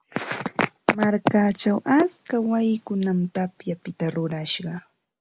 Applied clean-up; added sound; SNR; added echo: none; none; none; none.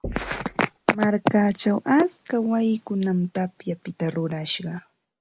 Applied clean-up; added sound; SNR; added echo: none; Knock; 18 dB; none.